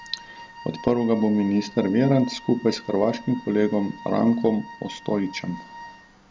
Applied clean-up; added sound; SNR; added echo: none; Wind instrument, woodwind instrument; 18 dB; none.